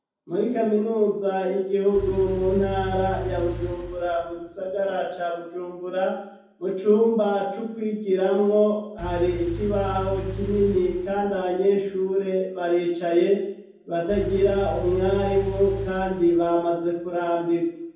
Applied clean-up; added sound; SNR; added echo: none; Engine / Car; 11 dB; reverberation time 0.9 s.